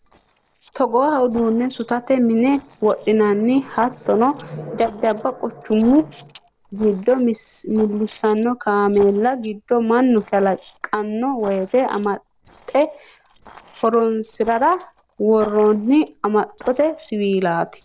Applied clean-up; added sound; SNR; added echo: neural separator model SepFormer DNS4.